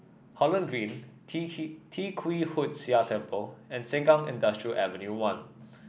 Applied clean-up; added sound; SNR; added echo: none; none; none; none.